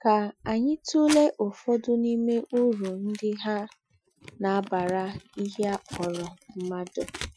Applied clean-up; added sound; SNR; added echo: classical method Wiener filter.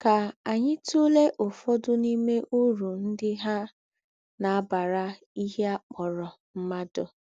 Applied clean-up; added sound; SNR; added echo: none; none; none; none.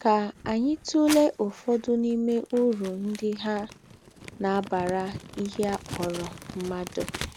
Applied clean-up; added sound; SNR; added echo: none; Crumpling, crinkling; 14 dB; none.